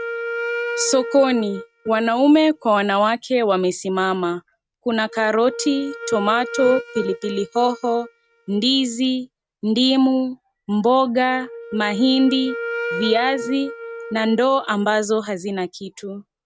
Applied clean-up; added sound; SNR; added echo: neural mask model RNNoise.